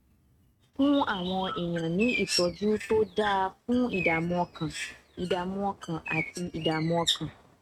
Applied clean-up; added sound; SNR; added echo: neural mask model RNNoise.